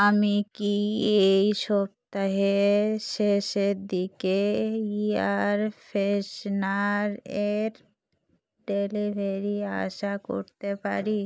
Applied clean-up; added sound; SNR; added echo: none; none; none; none.